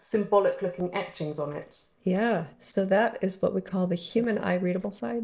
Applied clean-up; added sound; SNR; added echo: neural separator model SepFormer DNS4.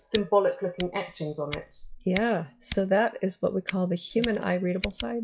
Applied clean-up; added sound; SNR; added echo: classical method WPE with log-MMSE.